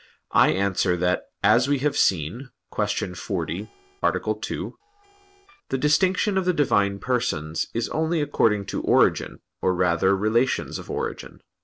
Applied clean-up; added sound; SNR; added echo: neural separator model SepFormer DNS4.